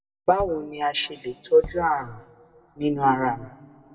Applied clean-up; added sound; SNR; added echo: none; Tap / Bass drum; 18 dB; reverberation time 1.9 s.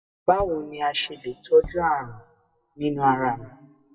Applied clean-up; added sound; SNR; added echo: classical method WPE with log-MMSE.